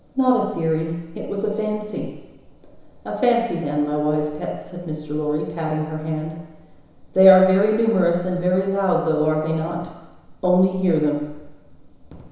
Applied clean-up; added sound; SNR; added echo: none; none; none; reverberation time 1.0 s.